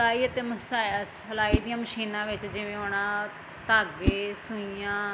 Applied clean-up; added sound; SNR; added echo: none; Whoosh, swoosh, swish; 6 dB; none.